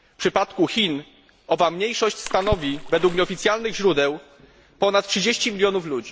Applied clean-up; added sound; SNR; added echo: none; Water / Splash, splatter; 11 dB; none.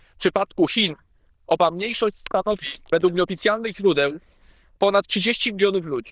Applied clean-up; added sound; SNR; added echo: neural diffusion model UNIVERSE++.